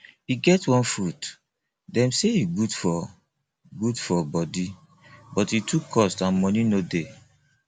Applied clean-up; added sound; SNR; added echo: none; none; none; none.